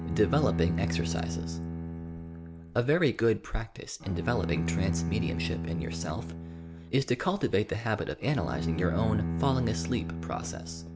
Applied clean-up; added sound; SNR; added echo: none; Bowed string instrument; 3 dB; none.